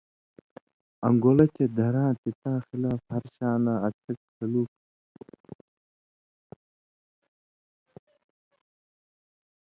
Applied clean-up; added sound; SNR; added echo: none; none; none; none.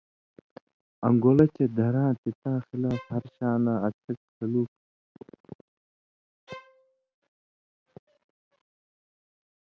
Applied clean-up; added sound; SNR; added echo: none; Bowed string instrument; 20 dB; none.